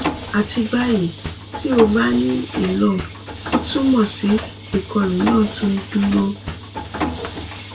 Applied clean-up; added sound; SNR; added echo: none; Mechanisms; 8 dB; reverberation time 0.1 s.